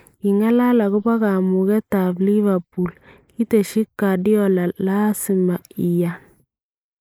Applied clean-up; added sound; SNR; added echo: neural mask model Resemble Enhance denoiser.